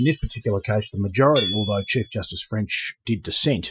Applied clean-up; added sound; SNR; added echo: classical method Wiener filter.